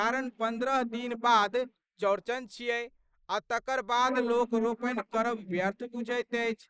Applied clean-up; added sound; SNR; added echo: neural mask model Resemble Enhance denoiser.